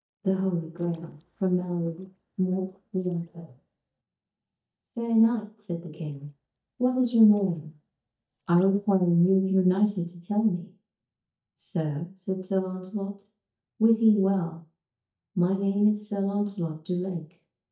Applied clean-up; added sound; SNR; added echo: neural mask model DeepFilterNet 3.